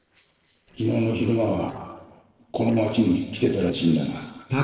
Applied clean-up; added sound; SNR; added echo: neural separator model SepFormer DNS4.